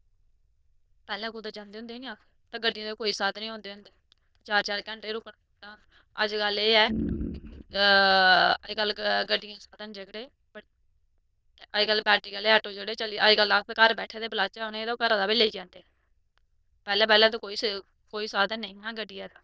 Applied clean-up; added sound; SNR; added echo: neural diffusion model UNIVERSE++.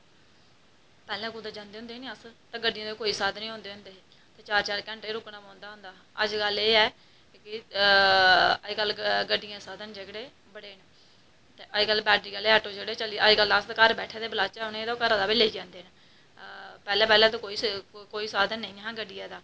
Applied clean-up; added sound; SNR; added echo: none; none; none; none.